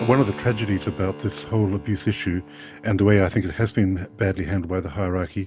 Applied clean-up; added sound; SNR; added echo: none; Keyboard (musical); 17 dB; none.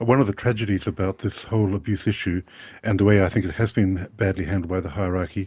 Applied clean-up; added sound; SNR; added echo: none; none; none; none.